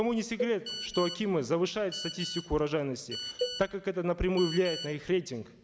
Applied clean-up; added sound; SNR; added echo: none; Telephone + Cowbell; 9 dB; none.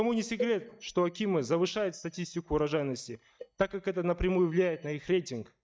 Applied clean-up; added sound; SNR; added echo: neural mask model DeepFilterNet 3.